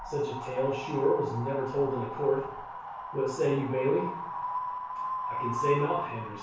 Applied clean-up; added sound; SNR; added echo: none; Wind; 6 dB; reverberation time 0.6 s.